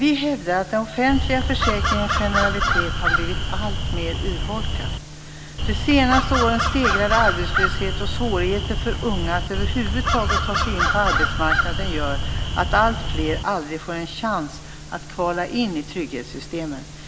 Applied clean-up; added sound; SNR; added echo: none; Crow; -2 dB; none.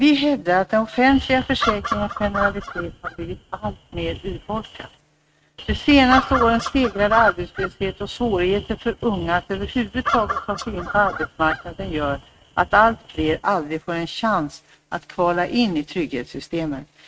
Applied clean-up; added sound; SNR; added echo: neural mask model RNNoise.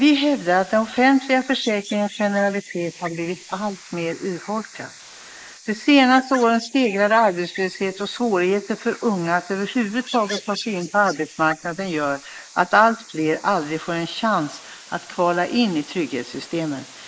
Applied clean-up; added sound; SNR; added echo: neural mask model Resemble Enhance denoiser.